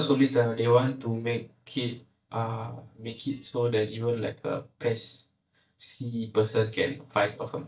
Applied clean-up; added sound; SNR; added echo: neural mask model DeepFilterNet 3.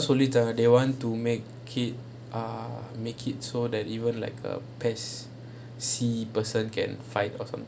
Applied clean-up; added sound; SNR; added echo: none; none; none; none.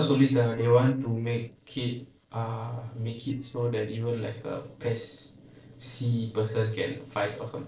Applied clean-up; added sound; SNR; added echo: neural separator model SepFormer DNS4.